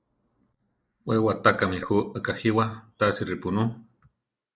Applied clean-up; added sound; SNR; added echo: neural mask model Resemble Enhance denoiser.